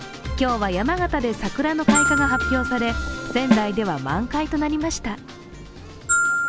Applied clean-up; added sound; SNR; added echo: none; Glockenspiel + Snare drum; 2 dB; none.